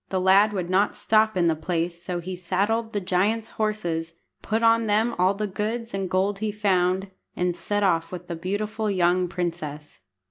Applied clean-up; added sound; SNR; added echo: none; none; none; none.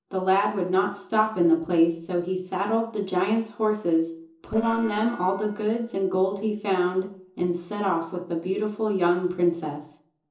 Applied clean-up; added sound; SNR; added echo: neural separator model SepFormer DNS4.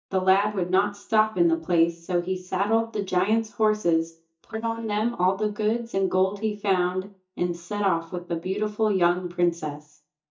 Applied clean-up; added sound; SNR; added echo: neural mask model DeepFilterNet 3.